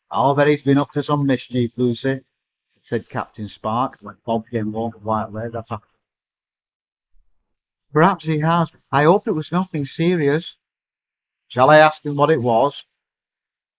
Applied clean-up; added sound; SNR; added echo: neural mask model Resemble Enhance denoiser.